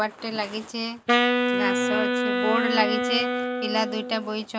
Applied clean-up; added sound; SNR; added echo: none; Wind instrument, woodwind instrument; -3 dB; none.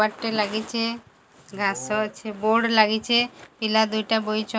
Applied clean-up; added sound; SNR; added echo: none; none; none; none.